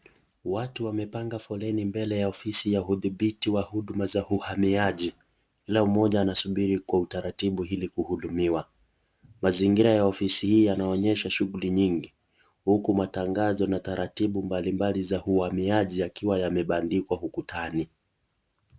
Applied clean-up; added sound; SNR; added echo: none; none; none; none.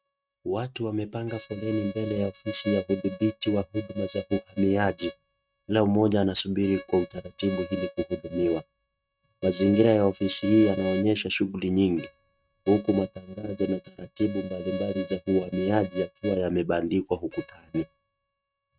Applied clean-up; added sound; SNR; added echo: neural mask model RNNoise.